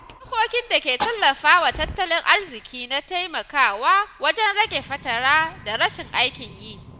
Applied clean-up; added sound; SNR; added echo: none; Fire; 15 dB; none.